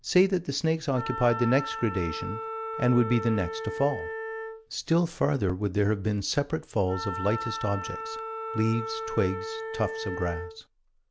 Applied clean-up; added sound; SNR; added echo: none; Wind instrument, woodwind instrument; 8 dB; none.